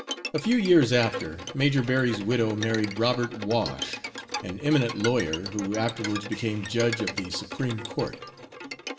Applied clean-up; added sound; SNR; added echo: none; Bowed string instrument; 10 dB; reverberation time 2.6 s.